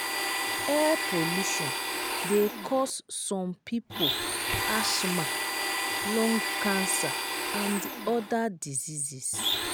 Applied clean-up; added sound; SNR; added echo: none; Domestic sounds, home sounds; 0 dB; none.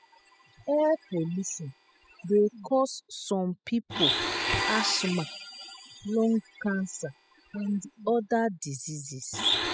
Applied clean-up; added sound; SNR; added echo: classical method spectral subtraction.